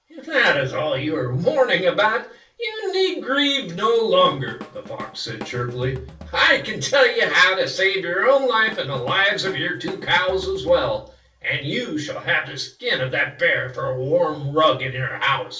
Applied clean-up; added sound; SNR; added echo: none; Drum kit; 19 dB; reverberation time 0.3 s.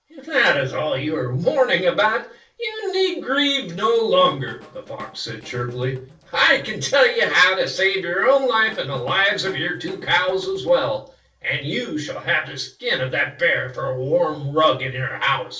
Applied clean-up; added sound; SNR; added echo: neural separator model SepFormer DNS4.